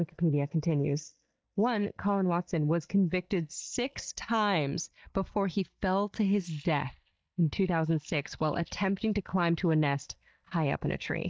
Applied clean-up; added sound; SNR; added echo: neural mask model DeepFilterNet 3.